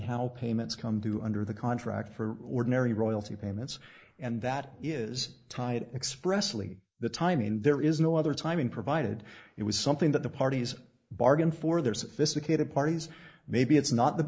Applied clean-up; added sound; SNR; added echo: neural mask model Resemble Enhance denoiser.